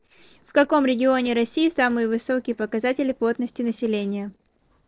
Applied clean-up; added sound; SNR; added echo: neural separator model SepFormer DNS4.